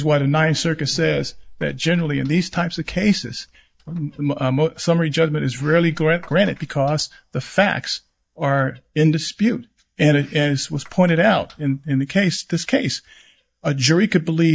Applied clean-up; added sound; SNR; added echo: neural mask model DeepFilterNet 3.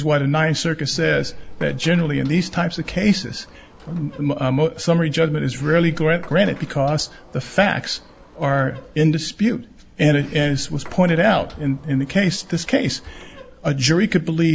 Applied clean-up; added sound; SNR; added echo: none; Sliding door; 19 dB; none.